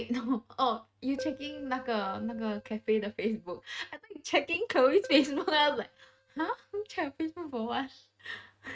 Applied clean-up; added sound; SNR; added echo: neural mask model RNNoise.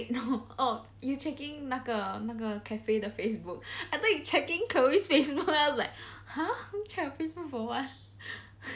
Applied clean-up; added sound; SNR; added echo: none; none; none; none.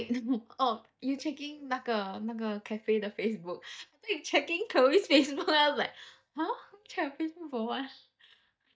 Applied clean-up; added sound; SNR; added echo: neural mask model DeepFilterNet 3.